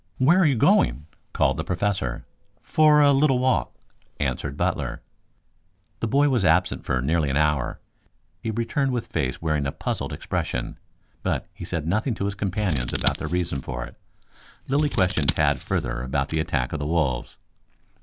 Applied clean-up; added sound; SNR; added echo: none; Scissors; 5 dB; none.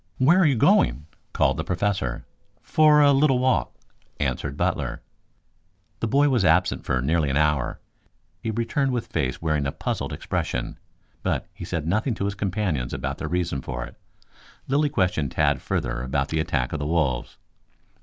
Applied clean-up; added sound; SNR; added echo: none; none; none; none.